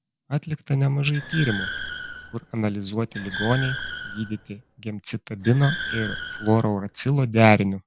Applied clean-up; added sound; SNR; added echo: none; Car; 10 dB; none.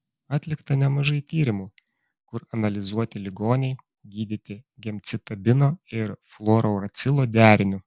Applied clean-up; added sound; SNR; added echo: none; none; none; none.